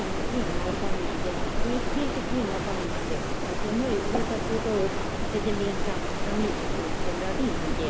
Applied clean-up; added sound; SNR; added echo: none; Stream; -4 dB; none.